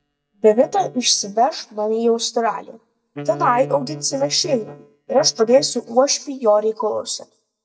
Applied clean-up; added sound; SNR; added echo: neural mask model DeepFilterNet 3.